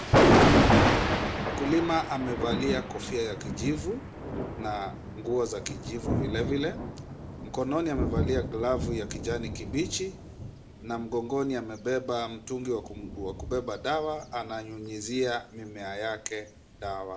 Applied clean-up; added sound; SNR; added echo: none; Thunder; -3 dB; reverberation time 0.4 s.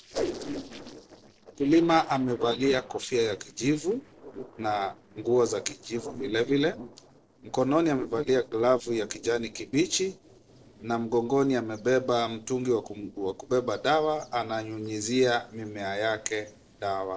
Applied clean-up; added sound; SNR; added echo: neural separator model SepFormer DNS4.